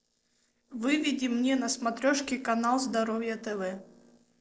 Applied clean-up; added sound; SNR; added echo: neural separator model SepFormer DNS4.